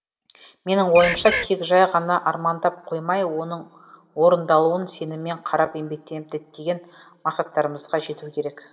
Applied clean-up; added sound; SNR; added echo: none; Bird; 2 dB; reverberation time 1.1 s.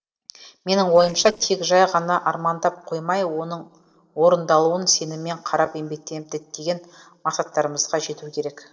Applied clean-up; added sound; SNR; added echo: neural separator model SepFormer DNS4.